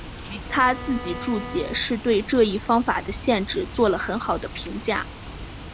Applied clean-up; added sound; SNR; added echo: none; Bowed string instrument + Water; 11 dB; none.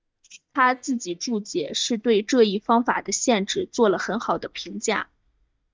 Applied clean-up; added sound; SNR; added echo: neural mask model DeepFilterNet 3.